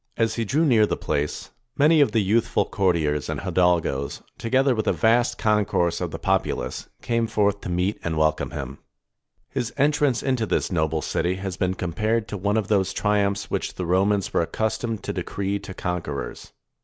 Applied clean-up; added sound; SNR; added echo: none; none; none; none.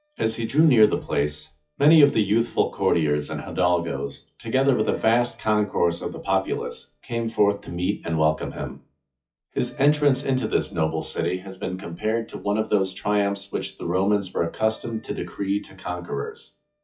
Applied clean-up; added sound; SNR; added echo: classical method WPE with log-MMSE.